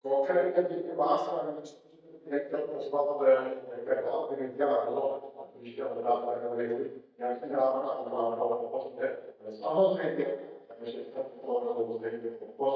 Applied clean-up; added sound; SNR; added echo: neural mask model DeepFilterNet 3.